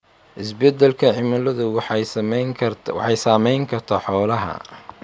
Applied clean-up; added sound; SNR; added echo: none; none; none; none.